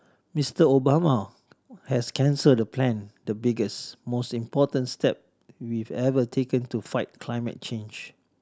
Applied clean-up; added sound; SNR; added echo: none; none; none; none.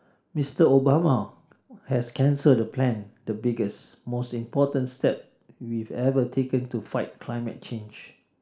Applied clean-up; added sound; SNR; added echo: none; none; none; reverberation time 0.4 s.